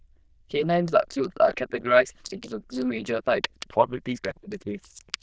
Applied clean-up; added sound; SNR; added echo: neural diffusion model UNIVERSE++.